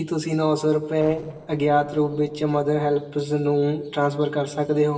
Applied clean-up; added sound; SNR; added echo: neural separator model SepFormer DNS4.